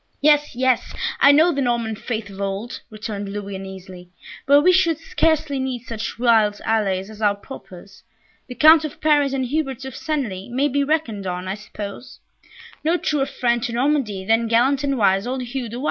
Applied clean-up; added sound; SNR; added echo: none; none; none; none.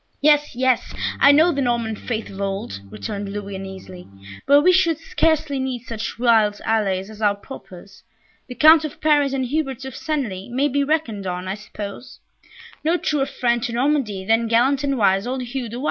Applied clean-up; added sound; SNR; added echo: none; Organ; 17 dB; none.